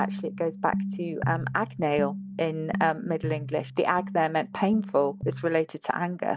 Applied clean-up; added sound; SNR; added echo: none; none; none; none.